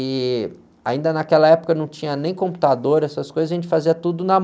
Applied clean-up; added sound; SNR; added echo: none; none; none; none.